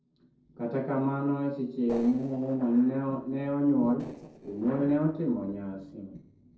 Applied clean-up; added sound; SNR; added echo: neural separator model SepFormer DNS4.